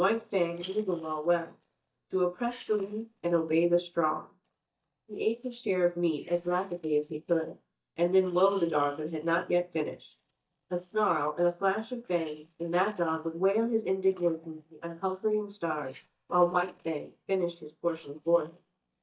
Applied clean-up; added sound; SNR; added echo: neural mask model DeepFilterNet 3.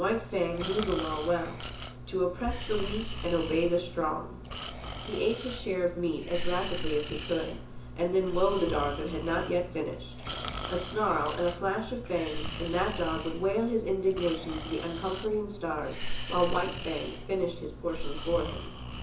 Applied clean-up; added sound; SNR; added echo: none; Breathing; 6 dB; reverberation time 0.7 s.